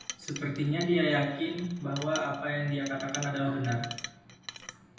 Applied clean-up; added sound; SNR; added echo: none; Chink, clink; 14 dB; reverberation time 0.9 s.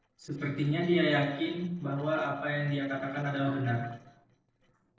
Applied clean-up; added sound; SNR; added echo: neural separator model SepFormer DNS4.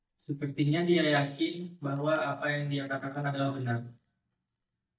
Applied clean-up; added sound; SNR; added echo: neural mask model DeepFilterNet 3.